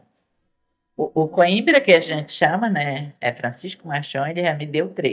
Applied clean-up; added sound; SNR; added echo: neural mask model DeepFilterNet 3.